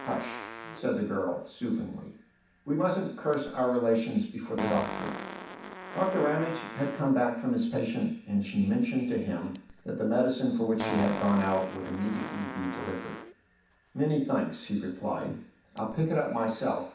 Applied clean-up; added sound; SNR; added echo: none; Fart; 13 dB; reverberation time 0.7 s.